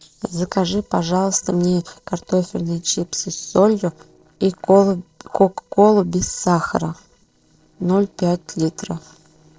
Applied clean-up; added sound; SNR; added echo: neural separator model SepFormer DNS4.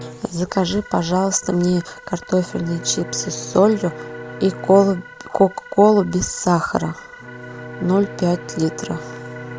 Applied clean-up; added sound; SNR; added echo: none; Bowed string instrument + Organ; 15 dB; none.